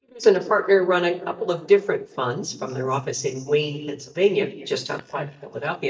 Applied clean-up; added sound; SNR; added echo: neural mask model DeepFilterNet 3.